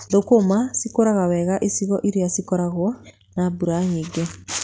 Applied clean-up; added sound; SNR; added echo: none; none; none; none.